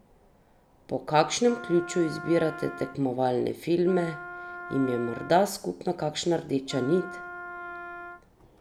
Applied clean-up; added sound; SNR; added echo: none; Wind instrument, woodwind instrument; 13 dB; none.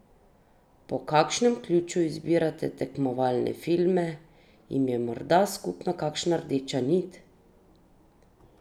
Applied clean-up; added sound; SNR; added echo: none; none; none; none.